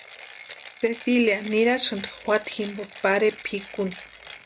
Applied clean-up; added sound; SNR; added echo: none; Mechanisms; 16 dB; none.